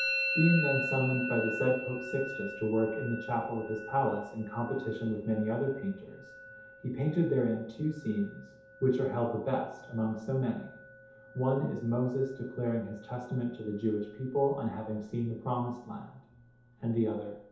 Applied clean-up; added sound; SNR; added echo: none; Musical instrument; 9 dB; reverberation time 0.8 s.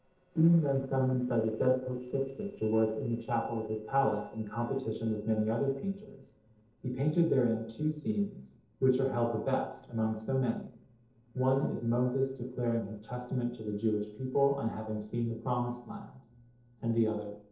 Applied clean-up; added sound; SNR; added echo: neural separator model SepFormer DNS4.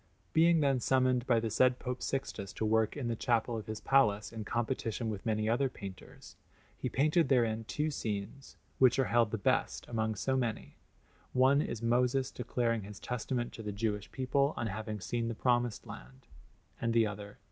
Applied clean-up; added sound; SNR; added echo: none; none; none; none.